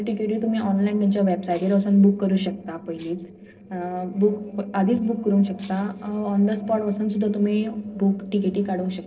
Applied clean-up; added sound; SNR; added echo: neural separator model SepFormer DNS4.